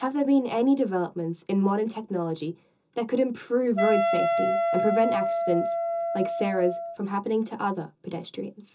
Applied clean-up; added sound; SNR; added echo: none; Wind instrument, woodwind instrument; -1 dB; reverberation time 0.2 s.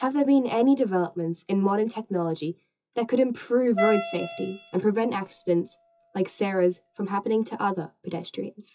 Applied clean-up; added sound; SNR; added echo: classical method WPE with log-MMSE.